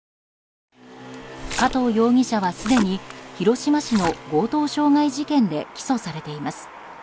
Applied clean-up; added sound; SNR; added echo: none; Splash, splatter; 11 dB; none.